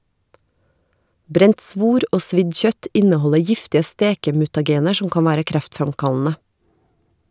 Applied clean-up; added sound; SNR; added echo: none; none; none; none.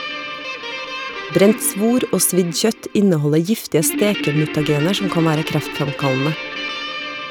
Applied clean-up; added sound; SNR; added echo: none; Guitar; 9 dB; none.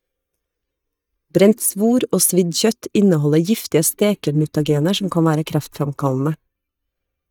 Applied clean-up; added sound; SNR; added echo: neural mask model DeepFilterNet 3.